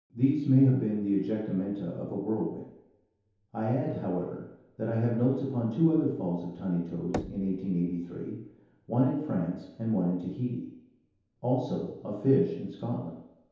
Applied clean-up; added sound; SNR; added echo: none; Knock / Wood; 14 dB; reverberation time 0.8 s.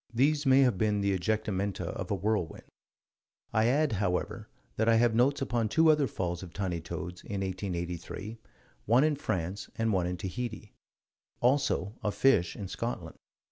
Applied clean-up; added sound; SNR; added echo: none; none; none; none.